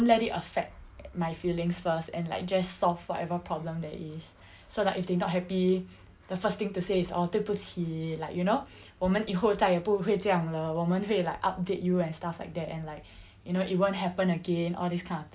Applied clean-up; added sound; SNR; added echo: none; none; none; none.